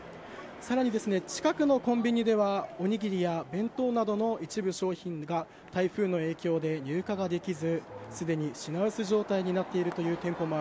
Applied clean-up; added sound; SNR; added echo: none; none; none; none.